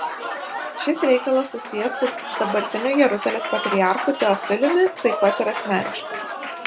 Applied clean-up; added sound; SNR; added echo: none; Applause / Crowd; 7 dB; none.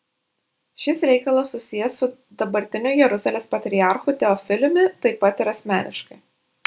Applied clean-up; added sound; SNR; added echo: none; none; none; none.